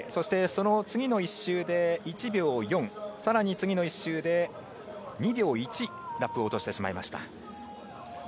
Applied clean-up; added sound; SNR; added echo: none; none; none; none.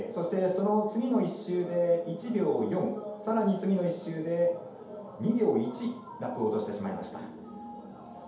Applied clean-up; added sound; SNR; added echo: none; none; none; reverberation time 0.8 s.